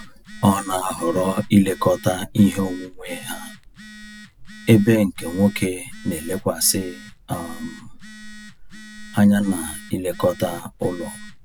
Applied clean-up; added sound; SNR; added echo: none; Telephone; 17 dB; none.